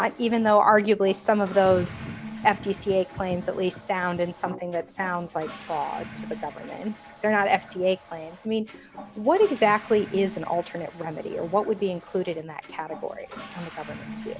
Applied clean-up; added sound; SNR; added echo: none; Toilet flush / Water; 17 dB; none.